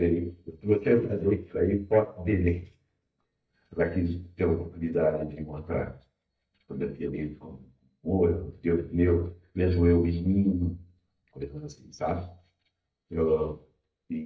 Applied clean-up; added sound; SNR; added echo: neural mask model DeepFilterNet 3.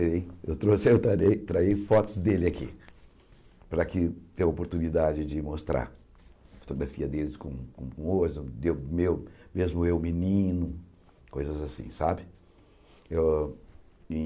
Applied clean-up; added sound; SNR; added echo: none; none; none; none.